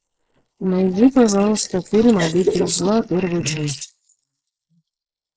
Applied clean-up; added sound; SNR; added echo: neural mask model Resemble Enhance denoiser.